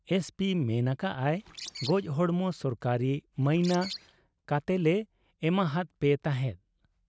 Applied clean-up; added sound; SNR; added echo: none; Bird; 14 dB; none.